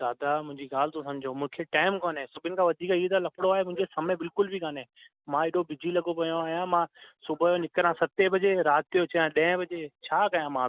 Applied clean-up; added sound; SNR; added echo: none; none; none; none.